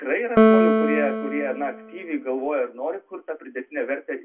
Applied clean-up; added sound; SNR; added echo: none; Piano; -4 dB; reverberation time 0.1 s.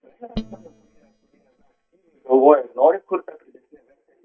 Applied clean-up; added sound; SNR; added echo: neural mask model DeepFilterNet 3.